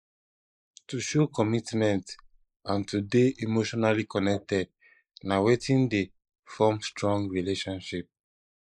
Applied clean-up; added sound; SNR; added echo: neural mask model Resemble Enhance denoiser.